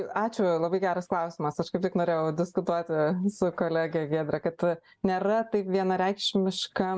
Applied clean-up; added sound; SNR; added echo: none; none; none; none.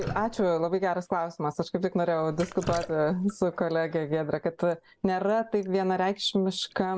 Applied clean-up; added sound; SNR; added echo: none; Drip; 17 dB; none.